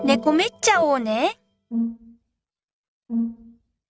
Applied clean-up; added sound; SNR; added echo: neural mask model RNNoise.